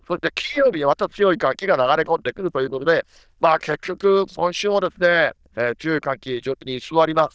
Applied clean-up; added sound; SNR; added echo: neural diffusion model UNIVERSE++.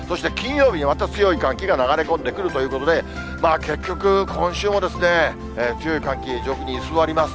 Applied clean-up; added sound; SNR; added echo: none; Truck; 14 dB; none.